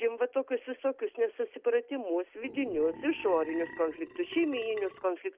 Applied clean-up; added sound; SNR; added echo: none; Burping, eructation; 16 dB; none.